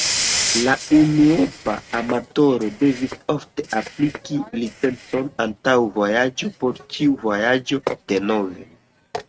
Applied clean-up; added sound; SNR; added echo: neural mask model RNNoise.